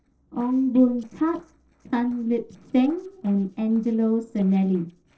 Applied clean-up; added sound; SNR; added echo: neural separator model SepFormer DNS4.